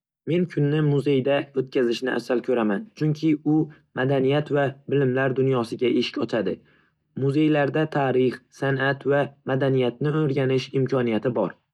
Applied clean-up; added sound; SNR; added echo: none; none; none; none.